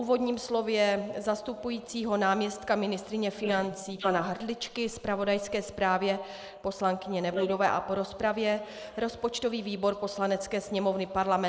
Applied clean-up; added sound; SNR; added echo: neural mask model Resemble Enhance denoiser.